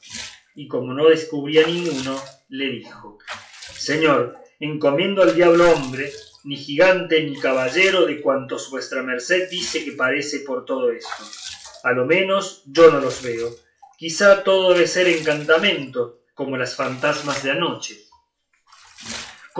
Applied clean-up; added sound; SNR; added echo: classical method WPE with log-MMSE.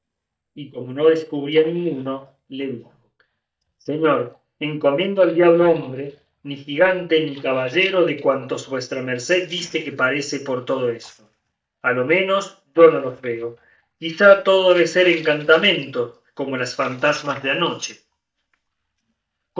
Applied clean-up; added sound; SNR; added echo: neural mask model DeepFilterNet 3.